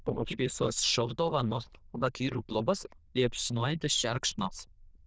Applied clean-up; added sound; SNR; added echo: neural diffusion model UNIVERSE++.